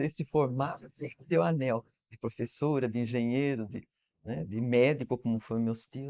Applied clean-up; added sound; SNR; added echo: neural mask model Resemble Enhance denoiser.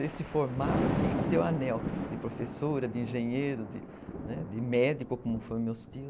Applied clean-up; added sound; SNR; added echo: none; Thunder; 3 dB; none.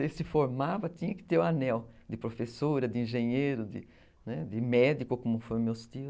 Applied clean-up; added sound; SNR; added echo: none; none; none; none.